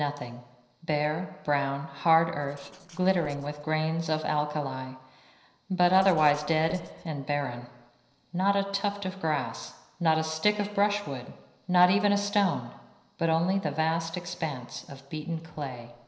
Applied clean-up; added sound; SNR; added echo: neural separator model SepFormer DNS4.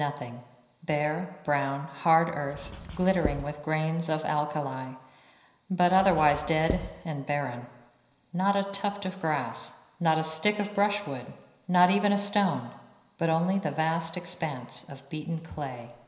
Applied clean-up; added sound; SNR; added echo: none; Writing; 8 dB; reverberation time 0.9 s.